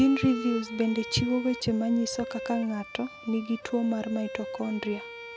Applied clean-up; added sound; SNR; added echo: none; Bowed string instrument; 12 dB; none.